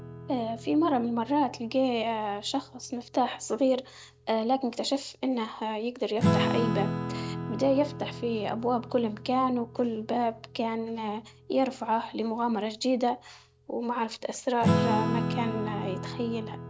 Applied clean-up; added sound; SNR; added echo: none; Acoustic guitar / Strum; 5 dB; none.